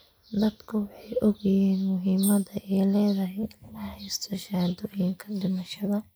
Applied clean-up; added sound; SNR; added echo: neural mask model Resemble Enhance denoiser.